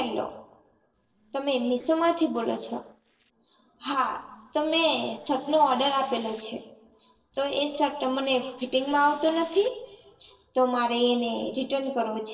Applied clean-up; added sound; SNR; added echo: neural separator model SepFormer DNS4.